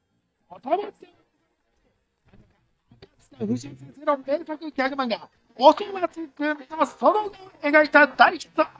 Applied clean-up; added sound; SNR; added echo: neural mask model DeepFilterNet 3.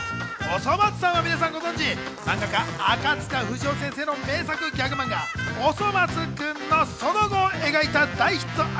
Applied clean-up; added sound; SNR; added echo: none; Fart; 20 dB; none.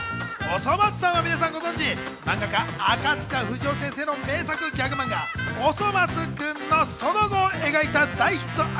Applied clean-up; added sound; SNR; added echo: none; none; none; none.